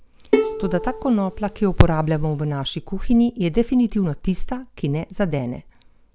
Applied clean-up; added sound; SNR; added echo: none; Bowed string instrument; 6 dB; none.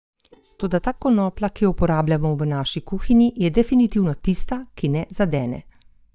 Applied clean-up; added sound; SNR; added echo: neural mask model DeepFilterNet 3.